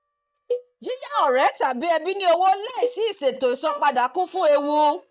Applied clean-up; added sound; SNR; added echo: neural mask model DeepFilterNet 3.